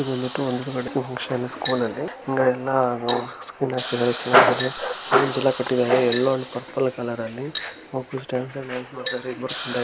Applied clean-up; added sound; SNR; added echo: none; Glass + Hiss; 13 dB; none.